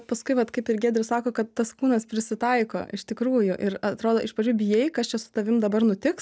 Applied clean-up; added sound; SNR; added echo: none; none; none; none.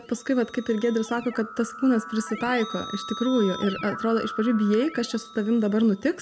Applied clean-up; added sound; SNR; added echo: none; Keyboard (musical); 14 dB; reverberation time 1.0 s.